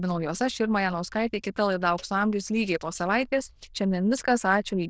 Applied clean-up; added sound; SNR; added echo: neural diffusion model UNIVERSE++.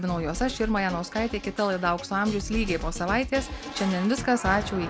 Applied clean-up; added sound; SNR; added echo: none; none; none; none.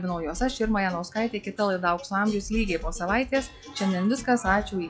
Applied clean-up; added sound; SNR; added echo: classical method log-MMSE.